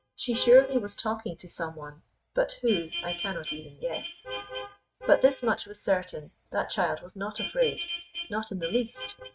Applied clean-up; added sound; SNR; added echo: neural mask model RNNoise.